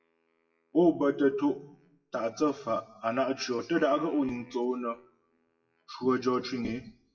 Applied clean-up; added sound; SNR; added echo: classical method WPE with log-MMSE.